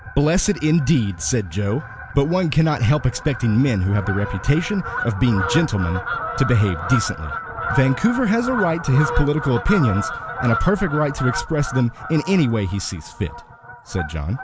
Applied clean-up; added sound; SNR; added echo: none; Fowl; 9 dB; none.